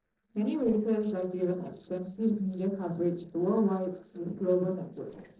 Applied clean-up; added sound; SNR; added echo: neural separator model SepFormer DNS4.